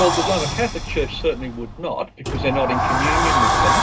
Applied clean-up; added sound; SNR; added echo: none; Sliding door; -3 dB; reverberation time 0.2 s.